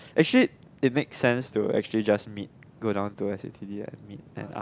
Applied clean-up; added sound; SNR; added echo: none; none; none; none.